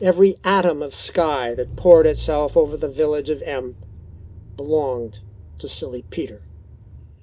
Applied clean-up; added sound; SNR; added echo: none; Engine / Car; 16 dB; reverberation time 0.3 s.